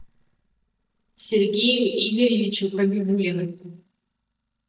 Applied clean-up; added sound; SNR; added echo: neural mask model DeepFilterNet 3.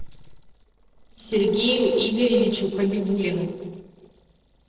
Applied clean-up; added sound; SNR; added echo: neural separator model SepFormer DNS4.